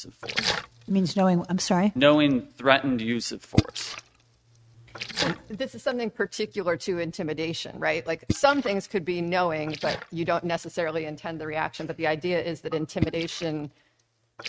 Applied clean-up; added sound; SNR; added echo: neural mask model RNNoise.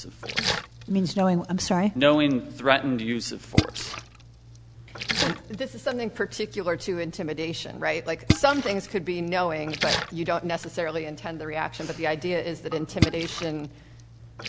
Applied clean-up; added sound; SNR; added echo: none; Splash, splatter; 6 dB; none.